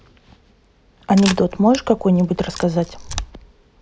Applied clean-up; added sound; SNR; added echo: none; Camera; 13 dB; none.